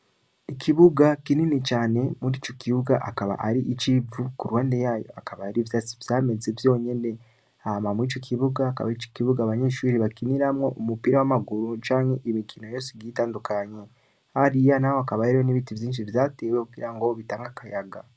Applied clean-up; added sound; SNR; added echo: none; none; none; none.